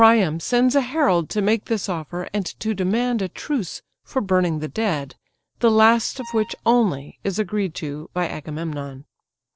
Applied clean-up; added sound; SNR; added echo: neural separator model SepFormer DNS4.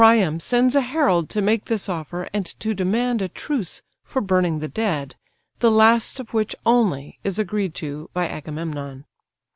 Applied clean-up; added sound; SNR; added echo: none; none; none; none.